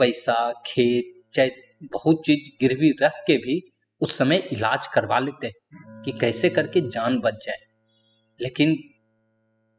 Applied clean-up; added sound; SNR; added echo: classical method spectral subtraction.